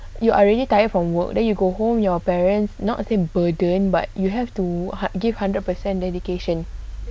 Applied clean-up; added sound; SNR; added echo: none; none; none; none.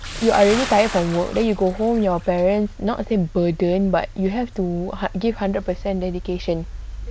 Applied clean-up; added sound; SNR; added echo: none; Bathtub (filling or washing) / Splash, splatter; 16 dB; none.